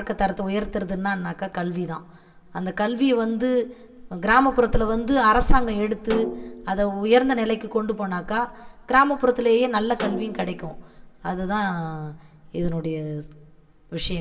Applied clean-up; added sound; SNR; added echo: none; Snare drum; 14 dB; reverberation time 0.6 s.